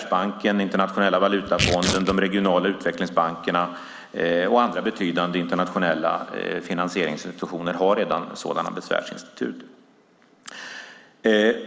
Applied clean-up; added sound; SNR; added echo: none; Tearing; 6 dB; none.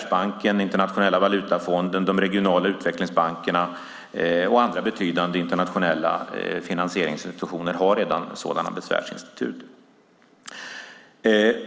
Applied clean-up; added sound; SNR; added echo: none; none; none; none.